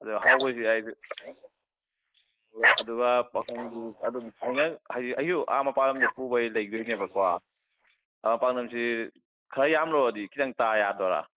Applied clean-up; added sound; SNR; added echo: neural mask model Resemble Enhance denoiser.